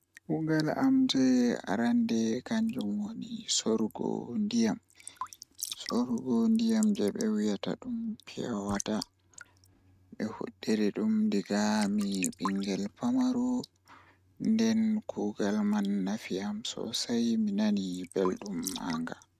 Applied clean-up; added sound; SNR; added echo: neural mask model RNNoise.